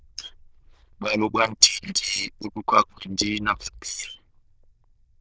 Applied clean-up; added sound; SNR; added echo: neural diffusion model UNIVERSE++.